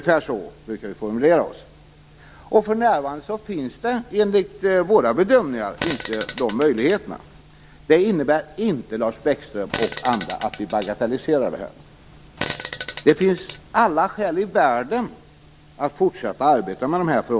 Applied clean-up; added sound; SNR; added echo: none; Fart; 13 dB; none.